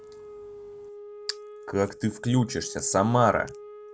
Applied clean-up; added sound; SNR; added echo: none; Wind instrument, woodwind instrument; 16 dB; none.